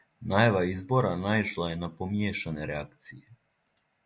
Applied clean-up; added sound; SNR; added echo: none; none; none; none.